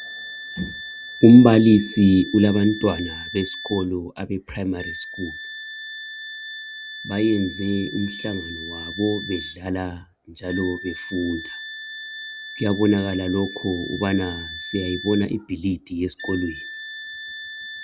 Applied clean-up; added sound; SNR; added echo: none; Wind instrument, woodwind instrument; 13 dB; none.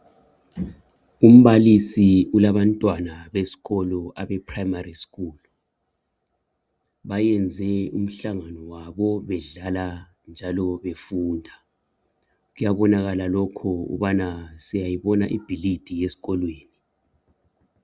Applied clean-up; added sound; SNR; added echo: none; none; none; none.